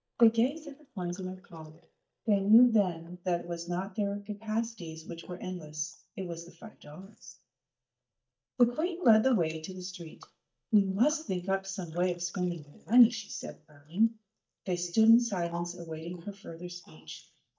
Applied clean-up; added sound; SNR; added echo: neural mask model DeepFilterNet 3.